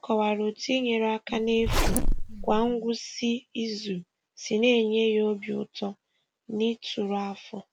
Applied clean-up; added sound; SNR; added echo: none; Zipper (clothing); -3 dB; none.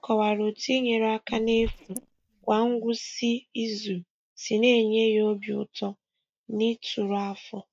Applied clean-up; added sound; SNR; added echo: neural mask model DeepFilterNet 3.